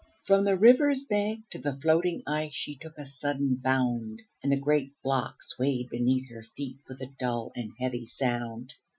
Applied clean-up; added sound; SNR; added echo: classical method Wiener filter.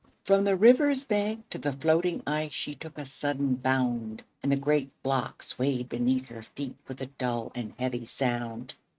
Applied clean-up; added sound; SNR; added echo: neural mask model RNNoise.